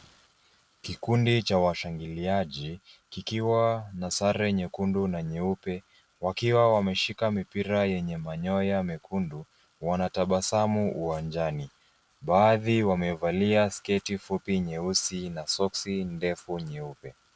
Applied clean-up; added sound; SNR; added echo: none; none; none; none.